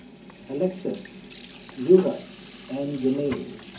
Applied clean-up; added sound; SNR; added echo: none; Sink (filling or washing) / Water tap, faucet; 19 dB; reverberation time 0.3 s.